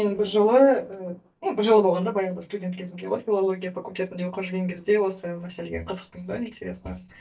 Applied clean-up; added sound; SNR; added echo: neural mask model DeepFilterNet 3.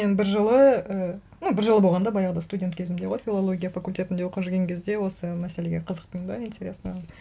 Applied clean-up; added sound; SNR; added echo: none; none; none; none.